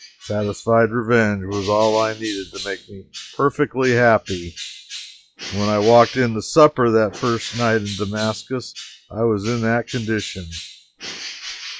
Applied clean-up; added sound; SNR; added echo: classical method log-MMSE.